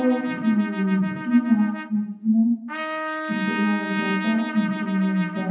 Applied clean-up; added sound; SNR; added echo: none; Trumpet; 8 dB; reverberation time 0.9 s.